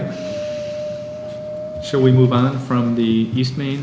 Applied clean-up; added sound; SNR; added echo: none; Wind; 11 dB; none.